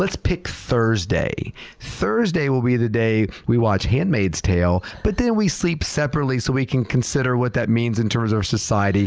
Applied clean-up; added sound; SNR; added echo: none; none; none; none.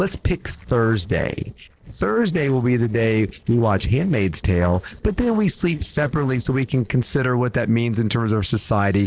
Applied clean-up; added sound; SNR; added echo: neural separator model SepFormer DNS4.